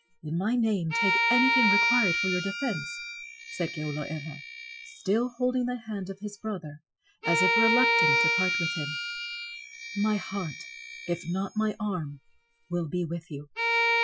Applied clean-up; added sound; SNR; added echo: classical method Wiener filter.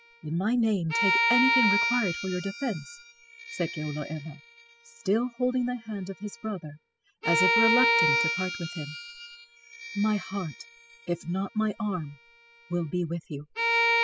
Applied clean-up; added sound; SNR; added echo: classical method spectral subtraction.